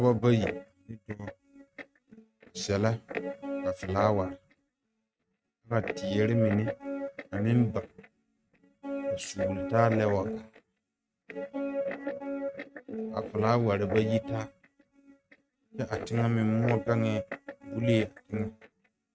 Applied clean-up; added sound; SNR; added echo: neural mask model RNNoise.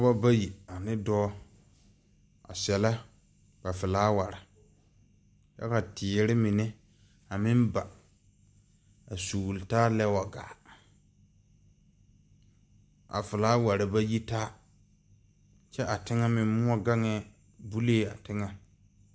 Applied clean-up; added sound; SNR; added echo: none; none; none; none.